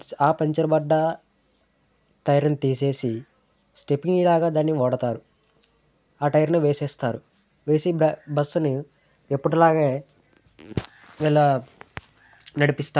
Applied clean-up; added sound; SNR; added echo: none; none; none; none.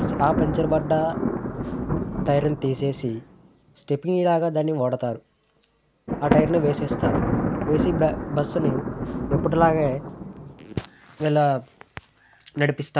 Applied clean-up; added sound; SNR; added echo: none; Thunder; 4 dB; none.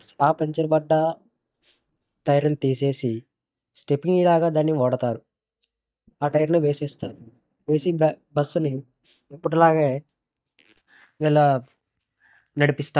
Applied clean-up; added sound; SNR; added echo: neural mask model DeepFilterNet 3.